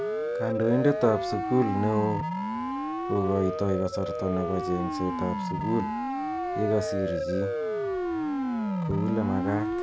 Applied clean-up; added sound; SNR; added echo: none; Siren; 1 dB; none.